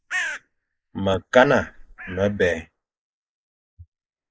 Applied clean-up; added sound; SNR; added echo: neural mask model Resemble Enhance denoiser.